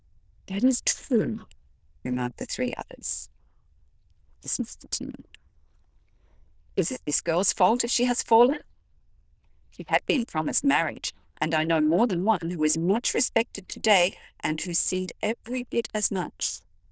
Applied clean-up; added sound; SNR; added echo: neural diffusion model UNIVERSE++.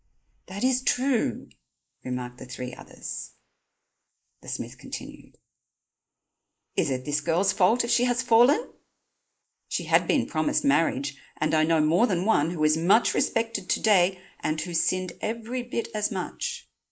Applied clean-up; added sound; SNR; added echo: neural mask model Resemble Enhance denoiser.